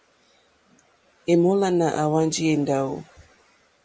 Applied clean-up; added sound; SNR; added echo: none; none; none; none.